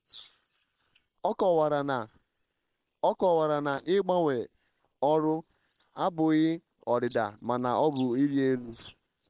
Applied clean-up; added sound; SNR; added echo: neural separator model SepFormer WHAM!.